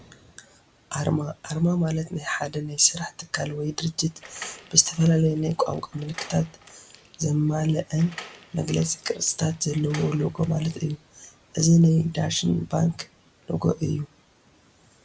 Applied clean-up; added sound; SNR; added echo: none; Door; 20 dB; none.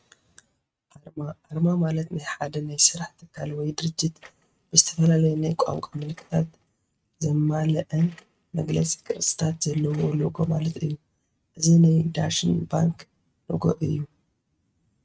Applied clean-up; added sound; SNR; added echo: neural mask model RNNoise.